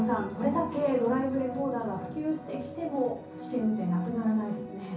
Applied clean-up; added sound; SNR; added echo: none; Doorbell; 18 dB; reverberation time 0.6 s.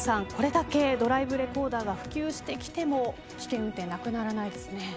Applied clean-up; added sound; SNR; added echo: none; none; none; none.